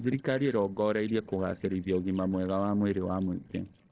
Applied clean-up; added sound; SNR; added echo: neural separator model SepFormer DNS4.